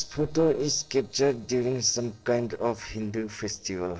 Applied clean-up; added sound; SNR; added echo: neural separator model SepFormer DNS4.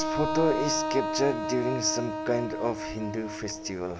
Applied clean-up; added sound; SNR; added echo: none; Wind instrument, woodwind instrument; 3 dB; none.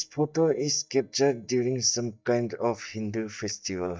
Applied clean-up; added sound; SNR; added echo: neural mask model DeepFilterNet 3.